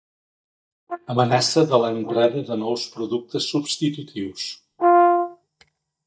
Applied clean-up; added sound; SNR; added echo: neural mask model DeepFilterNet 3.